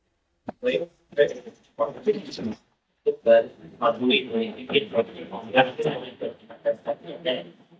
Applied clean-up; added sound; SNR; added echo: neural mask model DeepFilterNet 3.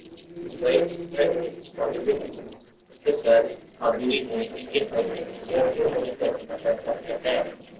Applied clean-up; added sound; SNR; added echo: neural separator model SepFormer DNS4.